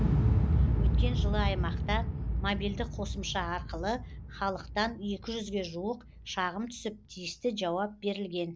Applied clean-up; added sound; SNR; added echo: none; Explosion; -3 dB; none.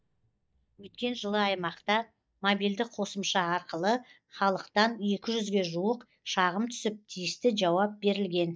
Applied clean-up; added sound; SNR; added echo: neural mask model DeepFilterNet 3.